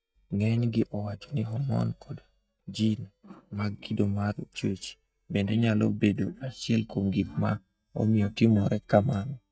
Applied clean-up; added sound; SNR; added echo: neural mask model DeepFilterNet 3.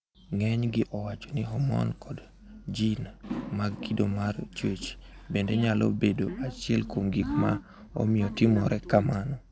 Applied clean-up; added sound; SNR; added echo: none; none; none; none.